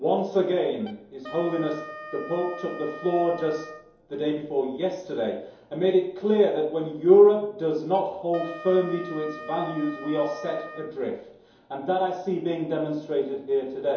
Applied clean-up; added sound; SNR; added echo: none; Wind instrument, woodwind instrument; 18 dB; reverberation time 2.8 s.